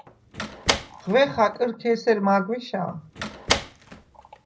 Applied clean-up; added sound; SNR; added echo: none; Slam; 5 dB; reverberation time 0.4 s.